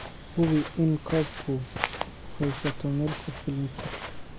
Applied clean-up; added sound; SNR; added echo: none; Walk, footsteps; 7 dB; none.